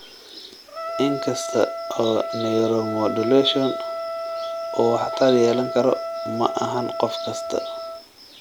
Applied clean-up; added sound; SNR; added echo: none; Trumpet; 7 dB; none.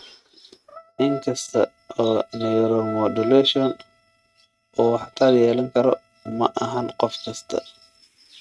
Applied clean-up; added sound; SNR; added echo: neural mask model RNNoise.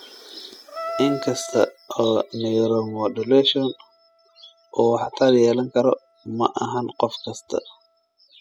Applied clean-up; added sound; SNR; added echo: classical method spectral subtraction.